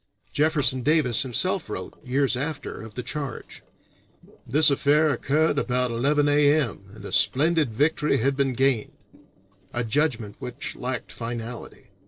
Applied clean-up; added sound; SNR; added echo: neural separator model SepFormer DNS4.